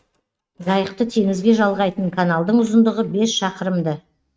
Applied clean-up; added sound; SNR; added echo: neural mask model RNNoise.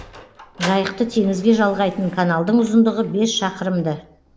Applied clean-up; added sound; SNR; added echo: none; Sliding door; 19 dB; none.